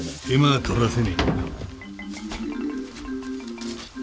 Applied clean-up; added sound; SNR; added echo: none; Marimba, xylophone; 7 dB; none.